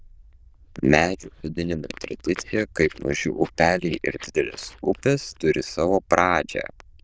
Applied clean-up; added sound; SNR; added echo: neural diffusion model UNIVERSE++.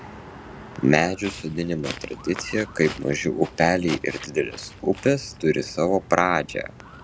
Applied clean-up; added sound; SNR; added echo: none; Walk, footsteps; 16 dB; none.